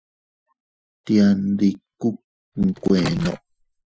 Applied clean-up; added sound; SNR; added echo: classical method Wiener filter.